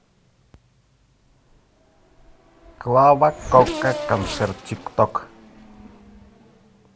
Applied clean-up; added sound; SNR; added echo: none; Race car, auto racing / Accelerating, revving, vroom; 12 dB; none.